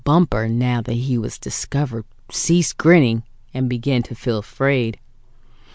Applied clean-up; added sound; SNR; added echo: none; none; none; none.